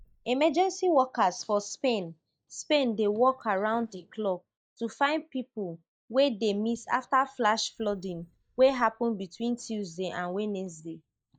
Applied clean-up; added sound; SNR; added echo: neural mask model DeepFilterNet 3.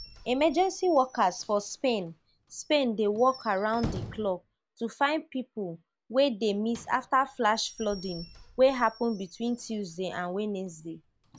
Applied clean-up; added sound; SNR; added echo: none; Squeak / Slam / Wood; 18 dB; none.